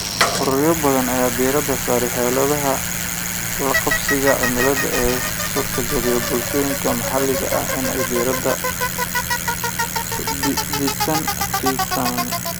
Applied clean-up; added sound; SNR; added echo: none; Bicycle; 0 dB; none.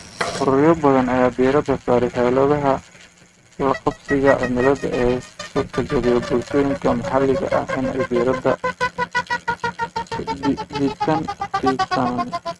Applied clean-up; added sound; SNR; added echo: neural mask model RNNoise.